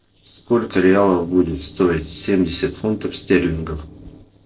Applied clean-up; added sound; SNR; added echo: neural separator model SepFormer DNS4.